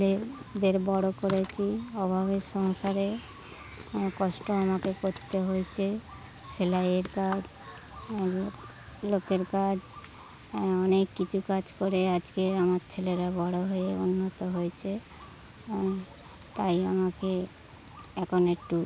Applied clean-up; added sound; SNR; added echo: none; none; none; none.